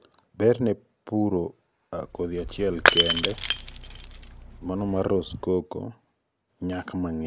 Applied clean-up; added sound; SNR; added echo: none; Shatter / Crushing; -2 dB; none.